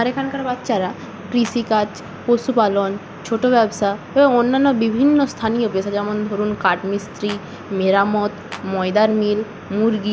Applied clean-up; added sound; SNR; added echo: none; Clapping; 19 dB; none.